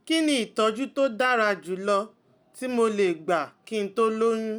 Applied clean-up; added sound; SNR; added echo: none; none; none; none.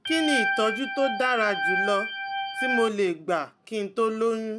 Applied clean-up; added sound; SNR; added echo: none; Organ; 2 dB; none.